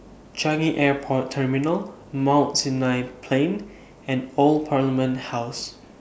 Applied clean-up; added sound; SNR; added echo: none; none; none; none.